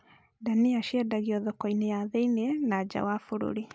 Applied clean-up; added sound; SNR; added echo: none; none; none; none.